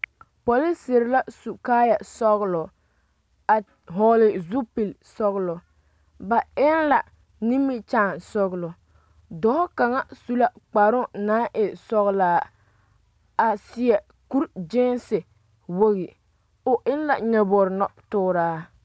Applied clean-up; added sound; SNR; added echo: none; none; none; none.